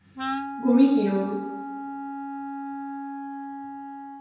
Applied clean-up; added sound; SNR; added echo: none; Wind instrument, woodwind instrument; 7 dB; reverberation time 0.9 s.